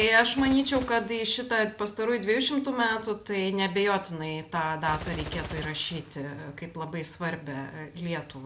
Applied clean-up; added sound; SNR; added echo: none; Gunshot, gunfire; 17 dB; none.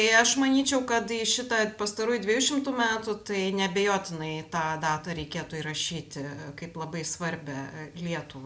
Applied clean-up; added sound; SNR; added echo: none; none; none; none.